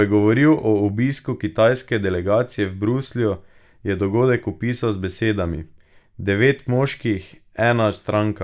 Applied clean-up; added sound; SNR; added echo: none; none; none; none.